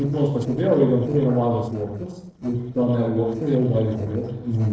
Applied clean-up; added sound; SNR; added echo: neural separator model SepFormer DNS4.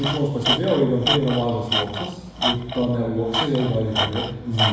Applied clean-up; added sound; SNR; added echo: none; Tools; 3 dB; reverberation time 1.1 s.